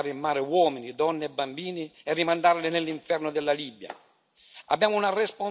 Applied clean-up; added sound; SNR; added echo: none; none; none; none.